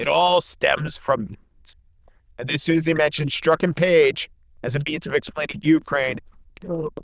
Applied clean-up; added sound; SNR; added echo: neural diffusion model UNIVERSE++.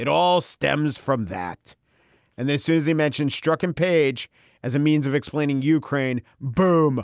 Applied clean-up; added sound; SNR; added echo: none; none; none; none.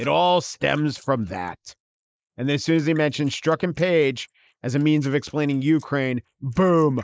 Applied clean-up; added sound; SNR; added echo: neural mask model Resemble Enhance denoiser.